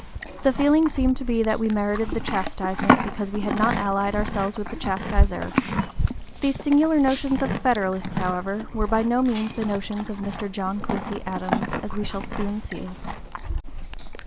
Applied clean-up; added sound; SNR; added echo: none; Livestock, farm animals, working animals; 2 dB; none.